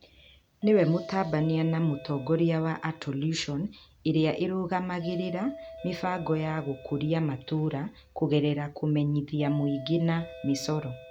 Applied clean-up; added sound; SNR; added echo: none; Doorbell; 18 dB; none.